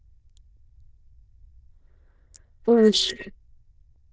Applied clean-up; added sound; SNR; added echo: neural diffusion model UNIVERSE++.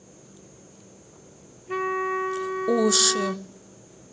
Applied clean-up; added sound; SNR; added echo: none; Wind instrument, woodwind instrument; 1 dB; none.